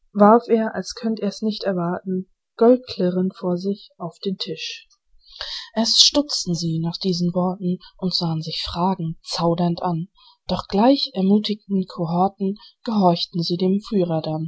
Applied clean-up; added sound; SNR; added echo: none; none; none; none.